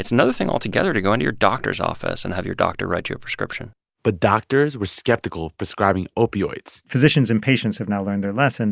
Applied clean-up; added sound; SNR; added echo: none; none; none; none.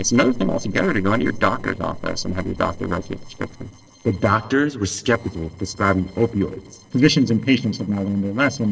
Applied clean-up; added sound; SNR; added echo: neural separator model SepFormer DNS4.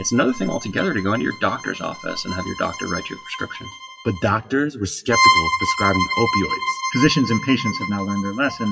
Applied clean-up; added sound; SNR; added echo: classical method WPE with log-MMSE.